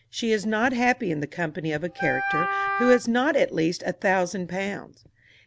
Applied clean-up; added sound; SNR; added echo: none; Wind instrument, woodwind instrument; 2 dB; none.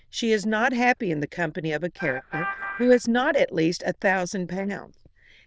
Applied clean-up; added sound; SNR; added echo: neural diffusion model UNIVERSE++.